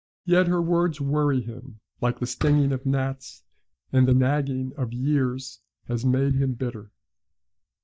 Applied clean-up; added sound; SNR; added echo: neural mask model DeepFilterNet 3.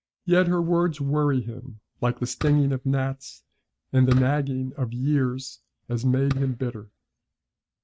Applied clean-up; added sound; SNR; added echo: neural mask model RNNoise.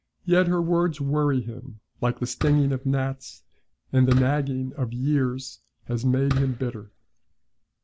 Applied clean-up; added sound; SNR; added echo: none; Fireworks; 13 dB; none.